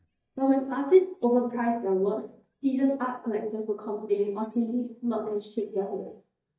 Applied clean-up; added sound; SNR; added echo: neural mask model DeepFilterNet 3.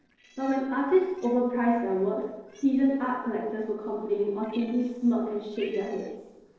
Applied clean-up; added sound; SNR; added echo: neural separator model SepFormer DNS4.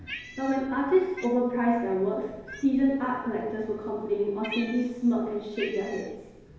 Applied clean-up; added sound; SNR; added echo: none; Cat; 17 dB; reverberation time 1.0 s.